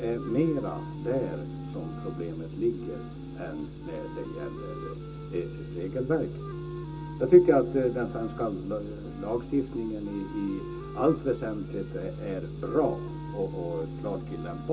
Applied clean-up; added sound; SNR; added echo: none; Wind instrument, woodwind instrument; 15 dB; reverberation time 0.2 s.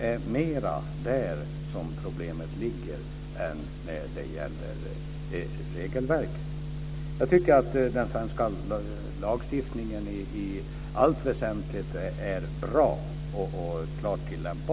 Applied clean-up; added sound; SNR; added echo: none; none; none; none.